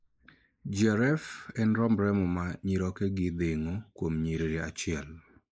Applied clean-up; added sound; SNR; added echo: neural mask model Resemble Enhance denoiser.